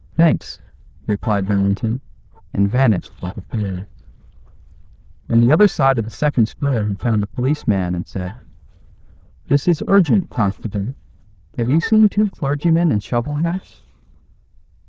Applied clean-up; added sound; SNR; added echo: neural diffusion model UNIVERSE++.